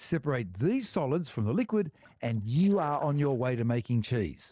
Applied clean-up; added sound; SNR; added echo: neural separator model SepFormer DNS4.